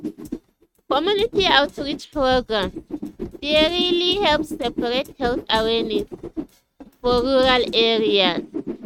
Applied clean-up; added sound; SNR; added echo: neural mask model RNNoise.